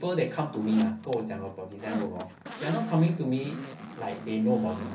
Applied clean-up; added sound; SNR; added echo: none; Zipper (clothing); 12 dB; reverberation time 0.3 s.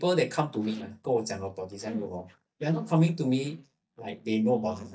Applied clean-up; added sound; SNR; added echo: neural mask model DeepFilterNet 3.